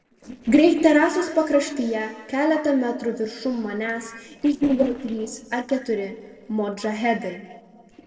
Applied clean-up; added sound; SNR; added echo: neural separator model SepFormer DNS4.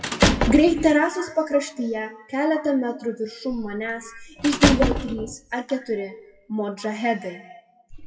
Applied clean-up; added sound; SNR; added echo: classical method WPE with log-MMSE.